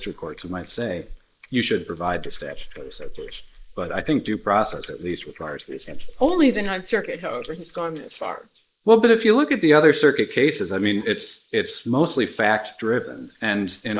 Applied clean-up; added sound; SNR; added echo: neural mask model Resemble Enhance denoiser.